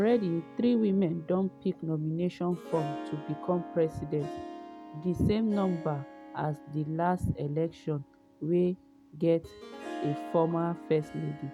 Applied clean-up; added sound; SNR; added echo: none; Harp; 14 dB; none.